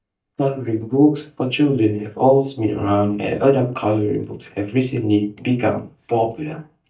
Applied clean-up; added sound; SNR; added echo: neural mask model DeepFilterNet 3.